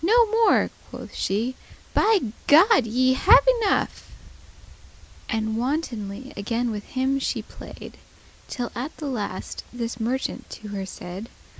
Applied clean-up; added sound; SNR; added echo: none; none; none; none.